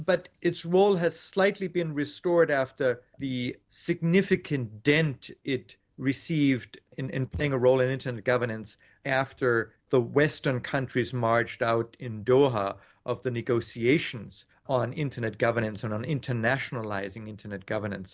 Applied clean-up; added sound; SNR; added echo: none; none; none; none.